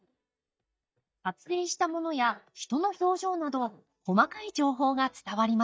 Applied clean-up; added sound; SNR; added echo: neural mask model DeepFilterNet 3.